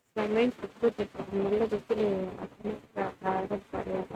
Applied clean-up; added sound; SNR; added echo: neural mask model RNNoise.